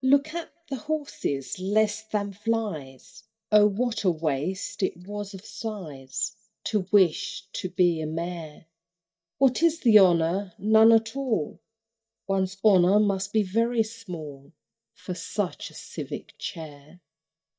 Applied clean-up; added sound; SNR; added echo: neural mask model DeepFilterNet 3.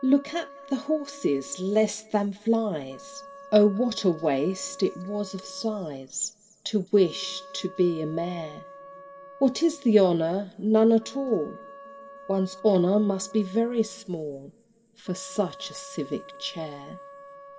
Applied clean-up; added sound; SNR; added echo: none; Wind instrument, woodwind instrument; 20 dB; reverberation time 2.1 s.